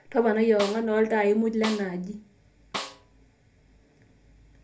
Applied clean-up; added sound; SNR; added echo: none; Snare drum; 12 dB; reverberation time 0.3 s.